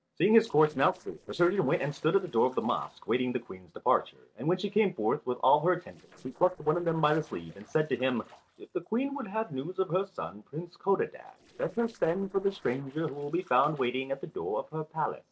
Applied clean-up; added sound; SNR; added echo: neural separator model SepFormer DNS4.